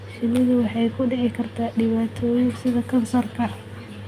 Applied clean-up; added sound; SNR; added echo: none; none; none; none.